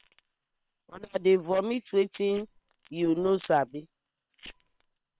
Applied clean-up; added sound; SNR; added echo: neural separator model SepFormer WHAM!.